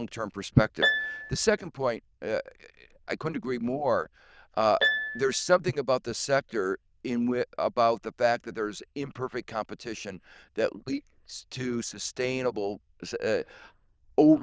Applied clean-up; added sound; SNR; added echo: neural diffusion model UNIVERSE++.